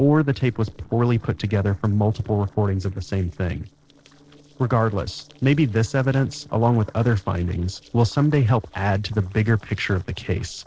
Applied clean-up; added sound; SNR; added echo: neural separator model SepFormer DNS4.